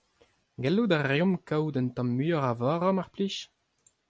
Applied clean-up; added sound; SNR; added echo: none; none; none; none.